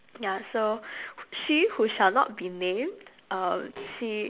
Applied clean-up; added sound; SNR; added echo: none; none; none; none.